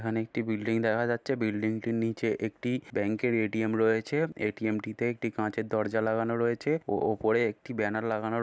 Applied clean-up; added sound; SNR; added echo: none; none; none; none.